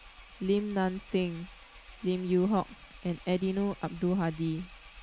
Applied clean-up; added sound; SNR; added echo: none; Engine; 19 dB; none.